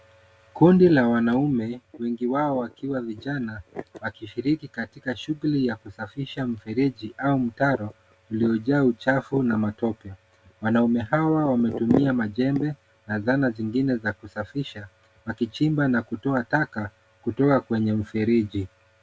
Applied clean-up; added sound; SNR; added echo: none; none; none; none.